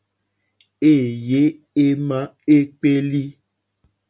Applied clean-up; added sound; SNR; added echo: none; none; none; none.